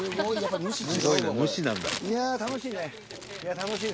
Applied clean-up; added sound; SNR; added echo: none; Crumpling, crinkling; 11 dB; none.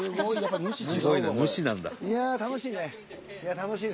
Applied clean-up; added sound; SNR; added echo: none; none; none; none.